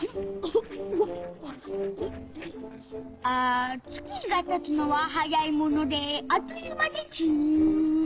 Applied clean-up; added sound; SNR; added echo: neural separator model SepFormer DNS4.